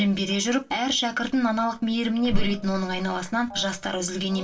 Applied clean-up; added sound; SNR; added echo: none; Whoosh, swoosh, swish; 4 dB; reverberation time 0.2 s.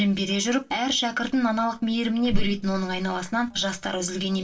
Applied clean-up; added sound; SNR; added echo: neural separator model SepFormer DNS4.